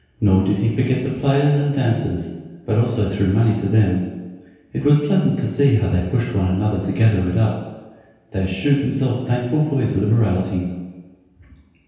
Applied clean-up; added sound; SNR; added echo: none; none; none; reverberation time 1.2 s.